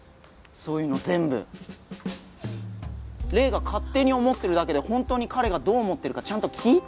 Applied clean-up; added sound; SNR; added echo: none; none; none; none.